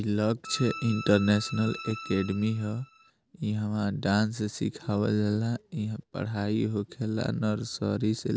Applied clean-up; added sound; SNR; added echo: none; Bowed string instrument; 13 dB; none.